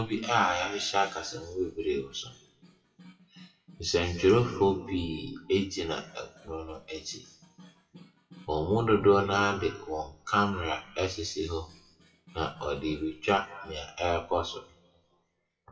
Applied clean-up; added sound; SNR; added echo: classical method WPE with log-MMSE.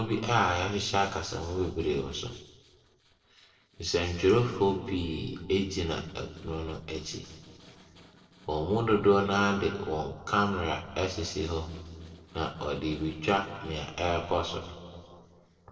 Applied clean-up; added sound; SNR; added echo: neural separator model SepFormer DNS4.